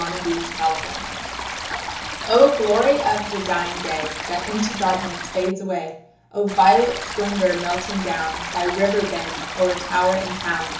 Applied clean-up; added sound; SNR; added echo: none; Stream; 8 dB; reverberation time 0.6 s.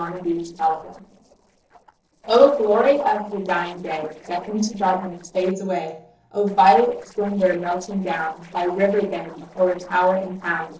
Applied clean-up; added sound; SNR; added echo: neural separator model SepFormer DNS4.